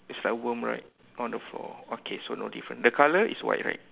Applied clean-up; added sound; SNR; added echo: none; none; none; none.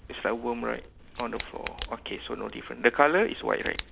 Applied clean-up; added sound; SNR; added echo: none; Tick; 15 dB; none.